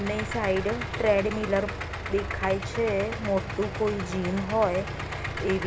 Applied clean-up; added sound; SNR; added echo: none; Idling; 6 dB; none.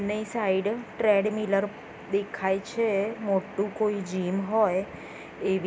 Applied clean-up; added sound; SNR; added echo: none; none; none; none.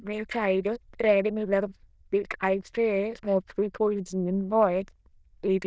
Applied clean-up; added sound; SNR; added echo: neural diffusion model UNIVERSE++.